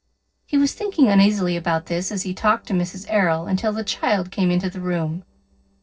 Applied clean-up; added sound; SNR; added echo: neural separator model SepFormer DNS4.